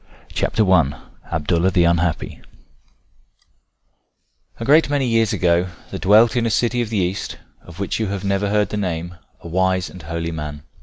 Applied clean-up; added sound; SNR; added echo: none; none; none; none.